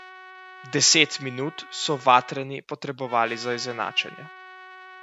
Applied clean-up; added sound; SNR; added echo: none; Trumpet; 18 dB; none.